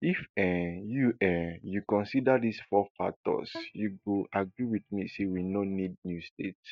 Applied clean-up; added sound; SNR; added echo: neural mask model DeepFilterNet 3.